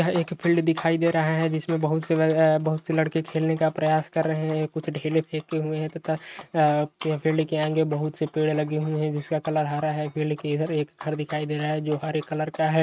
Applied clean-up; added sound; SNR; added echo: neural mask model RNNoise.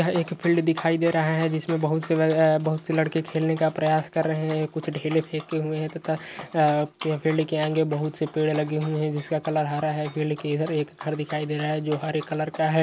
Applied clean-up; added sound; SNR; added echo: none; Dog; 18 dB; none.